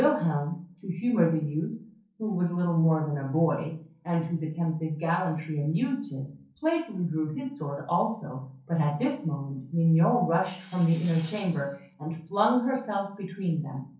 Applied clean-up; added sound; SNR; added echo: neural separator model SepFormer DNS4.